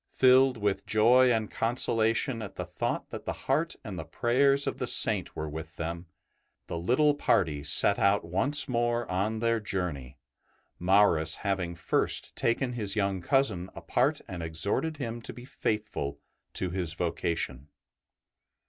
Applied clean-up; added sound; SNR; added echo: none; none; none; none.